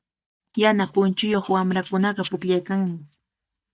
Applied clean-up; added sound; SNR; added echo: neural mask model DeepFilterNet 3.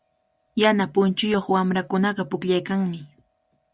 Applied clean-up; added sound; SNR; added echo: none; none; none; none.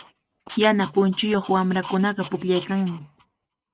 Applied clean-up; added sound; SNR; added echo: neural mask model RNNoise.